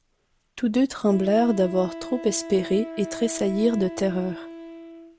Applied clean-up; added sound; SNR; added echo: none; Wind instrument, woodwind instrument; 13 dB; none.